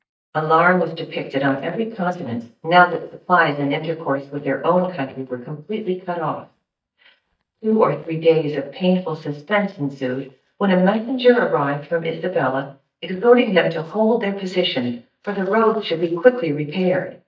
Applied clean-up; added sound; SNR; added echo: neural mask model DeepFilterNet 3.